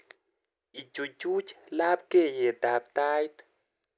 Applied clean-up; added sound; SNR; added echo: none; none; none; none.